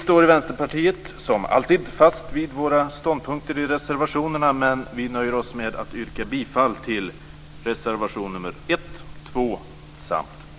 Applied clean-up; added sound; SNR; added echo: none; Wind; 19 dB; none.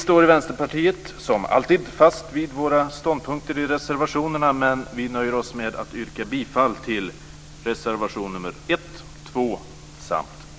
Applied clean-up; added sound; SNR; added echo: none; none; none; none.